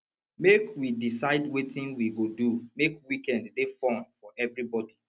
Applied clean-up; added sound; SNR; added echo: none; none; none; none.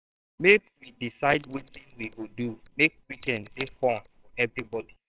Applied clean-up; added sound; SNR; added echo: neural separator model SepFormer WHAMR!.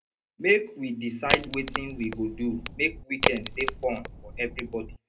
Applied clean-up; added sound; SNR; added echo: none; Crack; 2 dB; reverberation time 0.2 s.